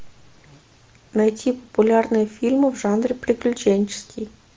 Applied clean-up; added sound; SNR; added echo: none; none; none; none.